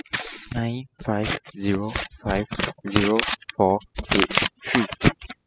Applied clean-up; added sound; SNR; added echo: classical method spectral subtraction.